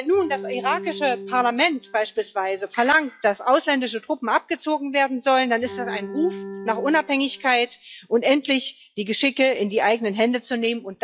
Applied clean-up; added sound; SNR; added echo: classical method log-MMSE.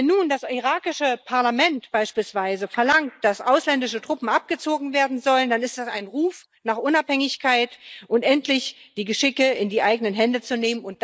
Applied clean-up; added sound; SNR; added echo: neural mask model Resemble Enhance denoiser.